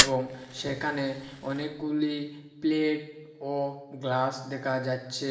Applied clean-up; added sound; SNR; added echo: none; Fire; 5 dB; reverberation time 1.2 s.